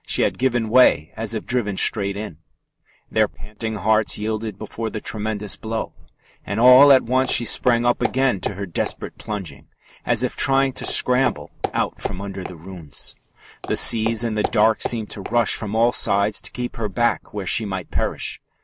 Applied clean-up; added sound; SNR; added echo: none; Walk, footsteps; 11 dB; none.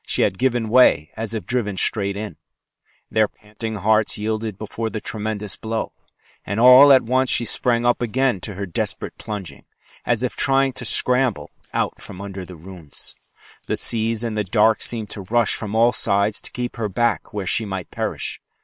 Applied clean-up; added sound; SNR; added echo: neural separator model SepFormer WHAM!.